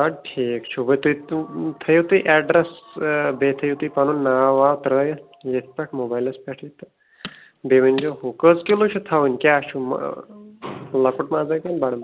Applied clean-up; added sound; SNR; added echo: none; Tools; 20 dB; none.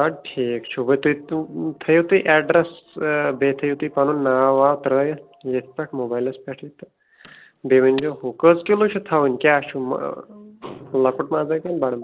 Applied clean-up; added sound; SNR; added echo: neural separator model SepFormer DNS4.